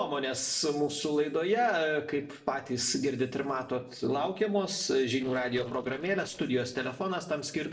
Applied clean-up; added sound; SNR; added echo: neural separator model SepFormer DNS4.